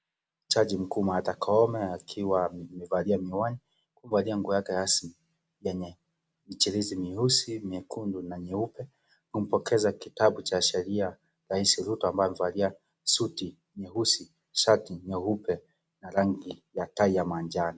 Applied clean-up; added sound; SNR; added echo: none; none; none; none.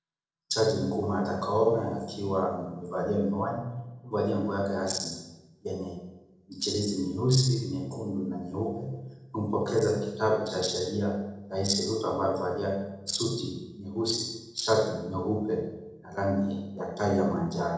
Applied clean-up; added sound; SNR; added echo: neural separator model SepFormer DNS4.